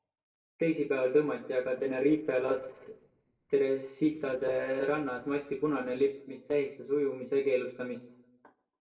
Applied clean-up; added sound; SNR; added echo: neural separator model SepFormer DNS4.